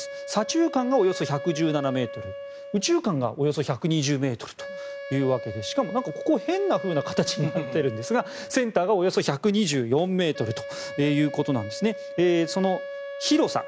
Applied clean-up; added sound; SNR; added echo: none; Wind instrument, woodwind instrument; 12 dB; none.